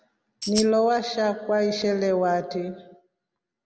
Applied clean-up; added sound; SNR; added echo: none; Tambourine; 6 dB; none.